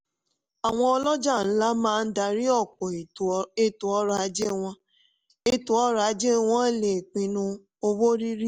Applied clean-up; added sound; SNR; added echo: none; none; none; none.